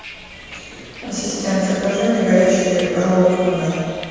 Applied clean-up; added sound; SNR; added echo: none; Bus; 17 dB; reverberation time 2.2 s.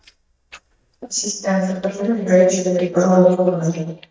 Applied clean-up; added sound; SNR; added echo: neural mask model DeepFilterNet 3.